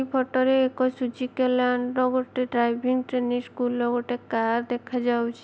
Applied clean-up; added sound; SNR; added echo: none; none; none; none.